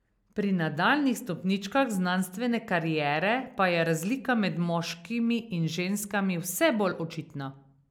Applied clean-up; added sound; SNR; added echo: none; none; none; none.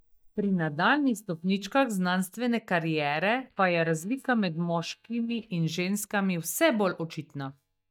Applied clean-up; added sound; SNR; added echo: neural mask model DeepFilterNet 3.